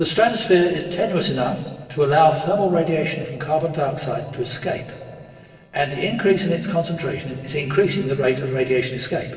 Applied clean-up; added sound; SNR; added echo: neural separator model SepFormer DNS4.